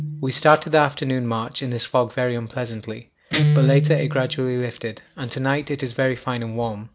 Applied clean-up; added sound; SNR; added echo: none; Guitar; 4 dB; none.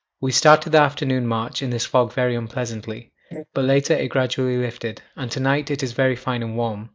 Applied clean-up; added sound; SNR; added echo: neural mask model Resemble Enhance denoiser.